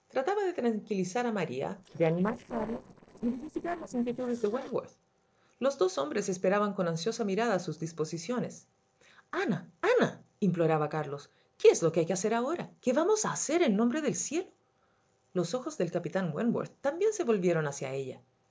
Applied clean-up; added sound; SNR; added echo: neural separator model SepFormer DNS4.